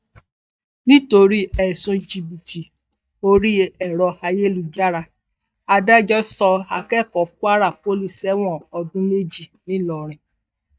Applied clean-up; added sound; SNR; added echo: neural mask model DeepFilterNet 3.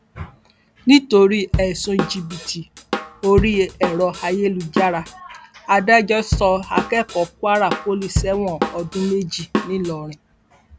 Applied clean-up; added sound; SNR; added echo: none; Drum / Drum kit; 6 dB; none.